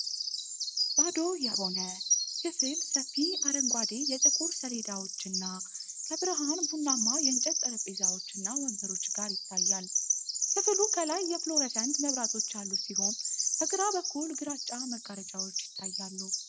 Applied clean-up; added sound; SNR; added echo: none; Bird vocalization, bird call, bird song; -5 dB; none.